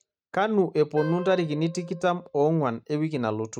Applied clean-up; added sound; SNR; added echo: neural mask model RNNoise.